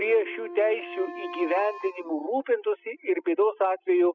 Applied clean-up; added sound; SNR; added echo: classical method spectral subtraction.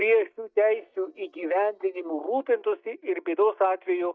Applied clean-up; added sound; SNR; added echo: neural mask model DeepFilterNet 3.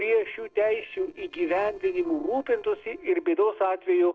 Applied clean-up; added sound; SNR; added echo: neural separator model SepFormer DNS4.